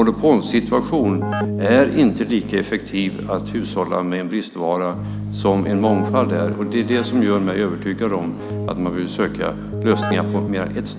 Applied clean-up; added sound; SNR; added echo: none; Keyboard (musical); 7 dB; none.